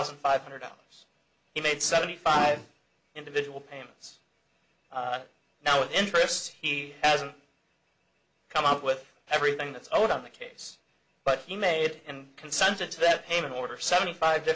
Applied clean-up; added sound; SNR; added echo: none; none; none; none.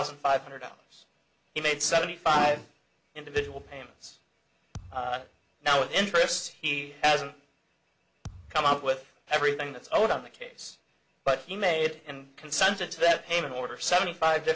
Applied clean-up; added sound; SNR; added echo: none; Thump, thud; 20 dB; none.